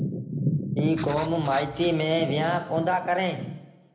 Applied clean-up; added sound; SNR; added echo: none; Writing; 15 dB; reverberation time 0.9 s.